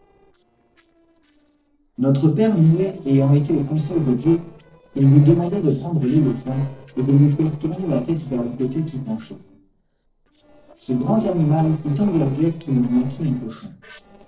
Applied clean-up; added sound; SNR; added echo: neural separator model SepFormer DNS4.